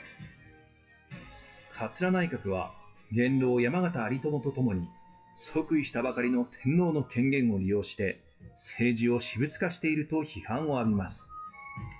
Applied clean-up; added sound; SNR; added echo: classical method WPE with log-MMSE.